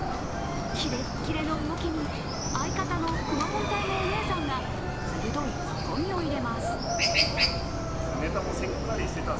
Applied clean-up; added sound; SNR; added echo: none; Chicken, rooster; -4 dB; none.